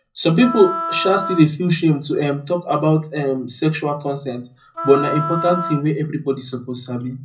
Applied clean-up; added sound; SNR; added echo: none; Wind instrument, woodwind instrument; 8 dB; reverberation time 0.4 s.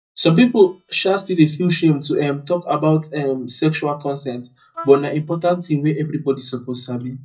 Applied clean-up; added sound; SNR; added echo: neural mask model DeepFilterNet 3.